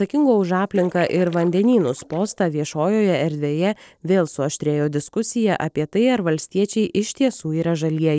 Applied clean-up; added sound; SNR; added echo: neural separator model SepFormer DNS4.